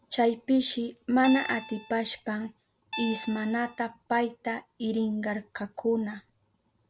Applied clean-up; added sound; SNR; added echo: none; Guitar; 9 dB; none.